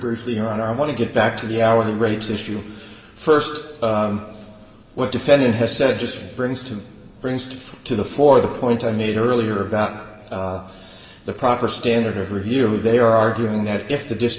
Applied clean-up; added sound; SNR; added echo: none; none; none; reverberation time 1.7 s.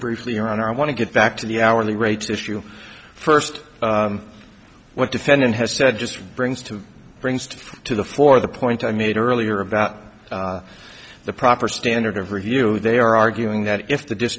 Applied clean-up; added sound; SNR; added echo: none; none; none; none.